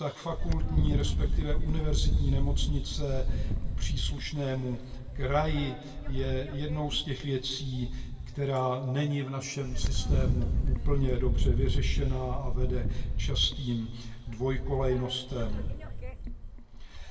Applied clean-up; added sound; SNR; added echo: none; Wind; -4 dB; reverberation time 1.4 s.